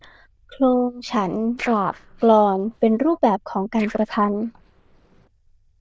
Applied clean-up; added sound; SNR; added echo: neural diffusion model UNIVERSE++.